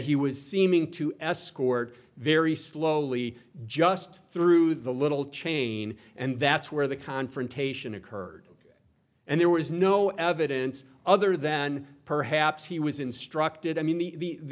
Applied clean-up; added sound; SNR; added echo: none; none; none; none.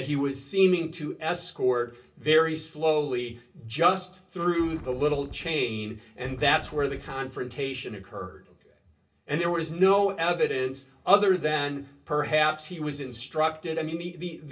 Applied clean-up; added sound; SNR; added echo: none; Wind; 15 dB; reverberation time 0.2 s.